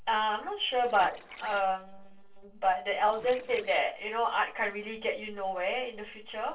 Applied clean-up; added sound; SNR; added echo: neural separator model SepFormer DNS4.